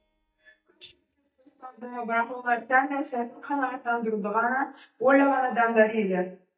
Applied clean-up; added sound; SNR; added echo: neural mask model DeepFilterNet 3.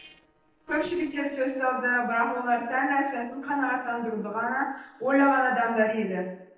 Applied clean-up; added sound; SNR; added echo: neural separator model SepFormer DNS4.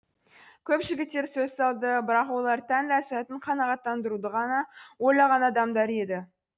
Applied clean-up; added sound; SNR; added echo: none; none; none; none.